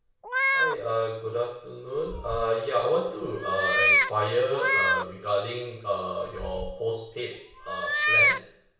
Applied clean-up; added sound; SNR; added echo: none; Meow; -1 dB; reverberation time 0.6 s.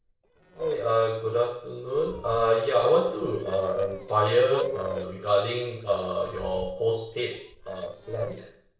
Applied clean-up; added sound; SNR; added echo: neural separator model SepFormer DNS4.